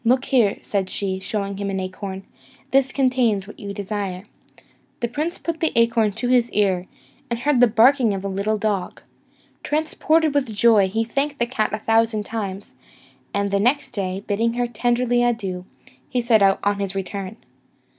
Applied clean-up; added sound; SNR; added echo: none; none; none; none.